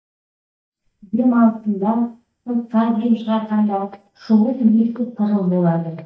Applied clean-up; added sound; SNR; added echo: neural mask model DeepFilterNet 3.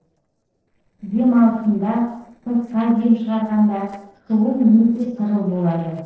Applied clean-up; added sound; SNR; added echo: neural separator model SepFormer DNS4.